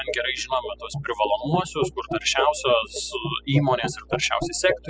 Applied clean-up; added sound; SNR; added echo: classical method spectral subtraction.